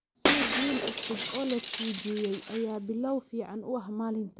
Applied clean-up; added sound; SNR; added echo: none; Shatter; -3 dB; none.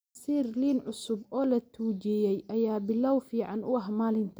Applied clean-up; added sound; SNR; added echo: none; none; none; none.